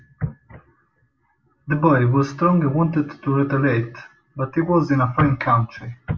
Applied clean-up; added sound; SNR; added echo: none; none; none; none.